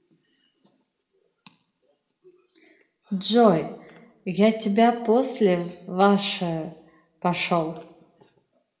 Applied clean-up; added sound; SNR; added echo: none; none; none; reverberation time 0.8 s.